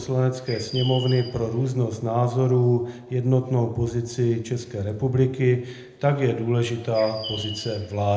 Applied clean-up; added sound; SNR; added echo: none; Bird; 14 dB; reverberation time 0.7 s.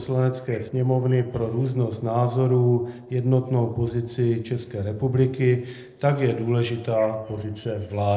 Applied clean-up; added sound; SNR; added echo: neural separator model SepFormer DNS4.